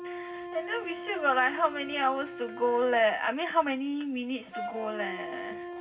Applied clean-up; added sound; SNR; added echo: none; Wind instrument, woodwind instrument; 11 dB; reverberation time 0.4 s.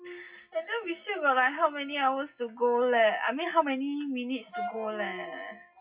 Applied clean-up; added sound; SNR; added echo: classical method WPE with log-MMSE.